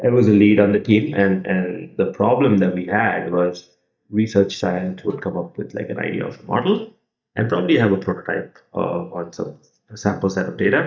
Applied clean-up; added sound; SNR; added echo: neural mask model DeepFilterNet 3.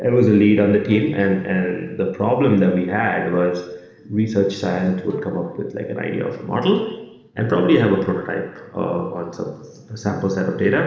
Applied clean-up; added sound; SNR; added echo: neural separator model SepFormer DNS4.